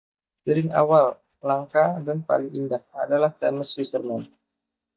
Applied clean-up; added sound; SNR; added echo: neural mask model DeepFilterNet 3.